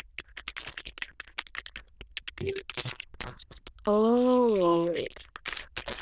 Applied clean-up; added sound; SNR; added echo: neural diffusion model UNIVERSE++.